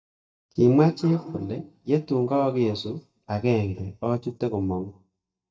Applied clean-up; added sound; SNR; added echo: neural mask model DeepFilterNet 3.